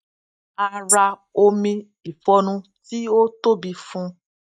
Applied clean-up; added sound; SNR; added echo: neural mask model DeepFilterNet 3.